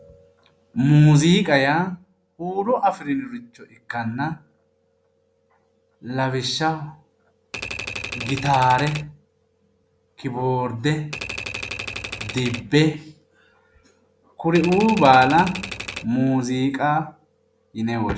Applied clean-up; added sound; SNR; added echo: none; Typewriter; 10 dB; none.